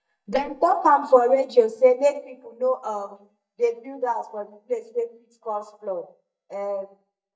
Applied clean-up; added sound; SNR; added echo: neural mask model DeepFilterNet 3.